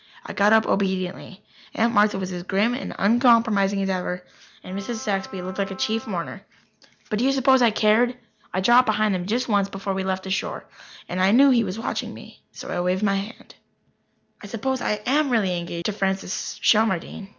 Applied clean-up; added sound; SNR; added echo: none; Wind instrument, woodwind instrument; 18 dB; none.